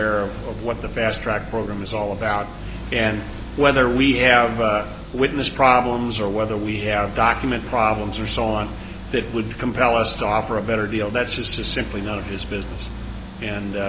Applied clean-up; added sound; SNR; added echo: none; Accelerating, revving, vroom; 12 dB; none.